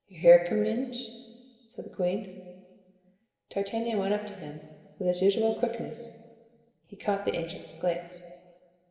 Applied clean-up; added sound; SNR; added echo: none; none; none; reverberation time 2.1 s.